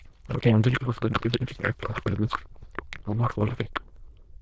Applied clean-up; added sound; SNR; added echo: neural diffusion model UNIVERSE++.